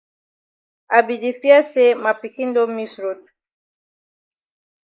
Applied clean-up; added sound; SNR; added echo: neural mask model Resemble Enhance denoiser.